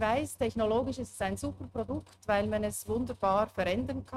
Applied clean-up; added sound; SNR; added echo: neural mask model RNNoise.